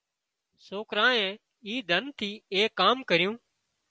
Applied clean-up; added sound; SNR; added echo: none; none; none; none.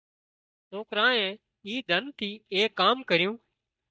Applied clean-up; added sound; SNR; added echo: neural mask model DeepFilterNet 3.